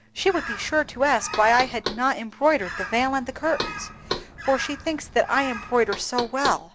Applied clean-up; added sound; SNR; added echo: none; Knock + Bird; 10 dB; none.